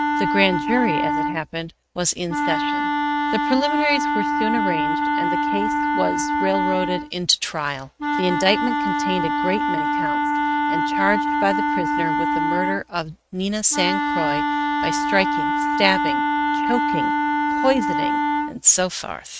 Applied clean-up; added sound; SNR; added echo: neural mask model RNNoise.